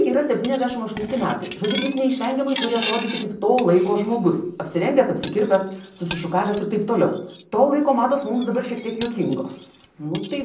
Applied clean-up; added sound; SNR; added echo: none; Cutlery, silverware; 12 dB; reverberation time 0.6 s.